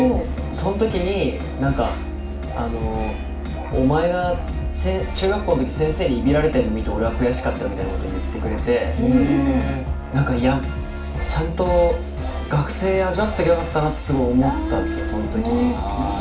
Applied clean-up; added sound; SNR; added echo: none; Musical instrument; 8 dB; reverberation time 0.4 s.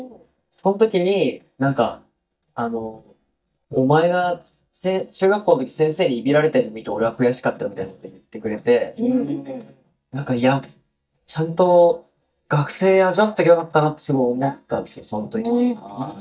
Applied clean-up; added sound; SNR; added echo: neural mask model DeepFilterNet 3.